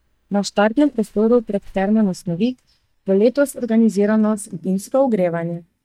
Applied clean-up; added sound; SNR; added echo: neural mask model DeepFilterNet 3.